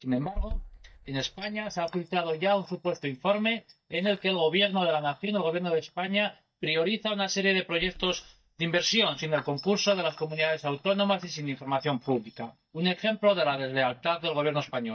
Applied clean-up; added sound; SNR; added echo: neural mask model DeepFilterNet 3.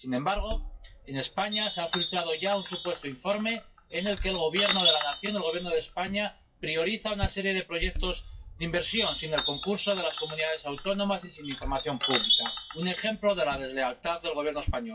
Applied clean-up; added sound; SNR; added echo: classical method WPE with log-MMSE.